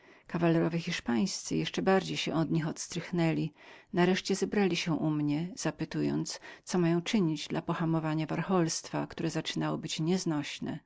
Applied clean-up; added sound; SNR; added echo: none; none; none; none.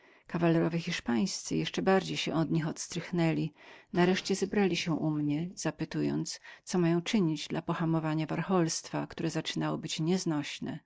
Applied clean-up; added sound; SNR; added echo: neural mask model DeepFilterNet 3.